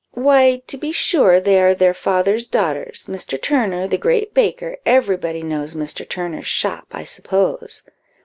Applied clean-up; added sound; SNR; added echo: none; none; none; none.